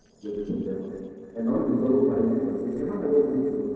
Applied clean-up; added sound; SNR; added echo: neural separator model SepFormer DNS4.